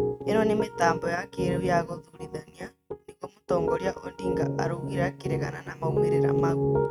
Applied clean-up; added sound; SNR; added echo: neural mask model RNNoise.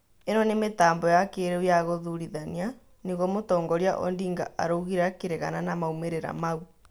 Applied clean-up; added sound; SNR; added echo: none; none; none; none.